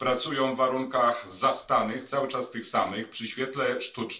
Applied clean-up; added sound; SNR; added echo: none; none; none; reverberation time 0.3 s.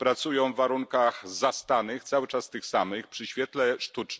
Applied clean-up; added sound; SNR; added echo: none; none; none; none.